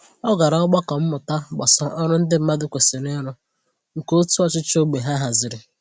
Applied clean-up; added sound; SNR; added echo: none; none; none; none.